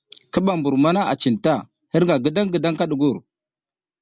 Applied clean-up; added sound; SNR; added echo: none; none; none; none.